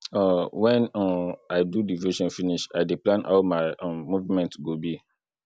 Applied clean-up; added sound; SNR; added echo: none; none; none; none.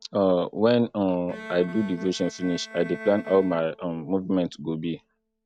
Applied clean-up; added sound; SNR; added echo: neural mask model RNNoise.